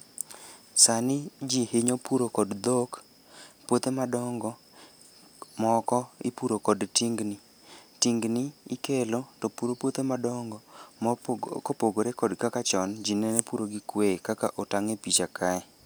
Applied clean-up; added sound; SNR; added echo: none; none; none; none.